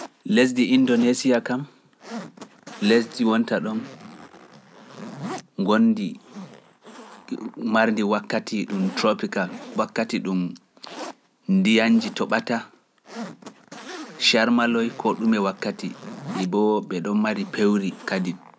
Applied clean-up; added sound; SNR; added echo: none; Zipper (clothing); 17 dB; none.